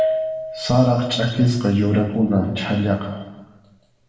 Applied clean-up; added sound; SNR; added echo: none; Bell / Percussion; 9 dB; reverberation time 1.1 s.